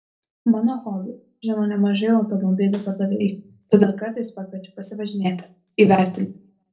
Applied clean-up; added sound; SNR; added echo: neural separator model SepFormer DNS4.